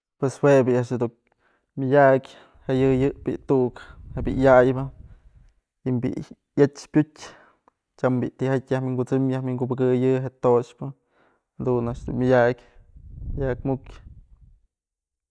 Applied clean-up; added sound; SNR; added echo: neural mask model DeepFilterNet 3.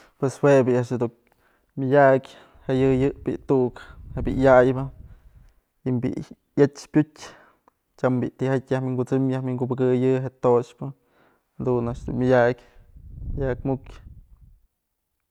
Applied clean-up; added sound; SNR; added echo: none; Wind; 15 dB; none.